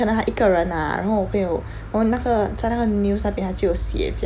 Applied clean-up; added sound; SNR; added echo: none; none; none; none.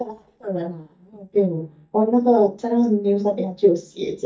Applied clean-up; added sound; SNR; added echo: neural mask model DeepFilterNet 3.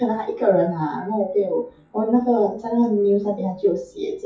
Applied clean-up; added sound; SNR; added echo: classical method WPE with log-MMSE.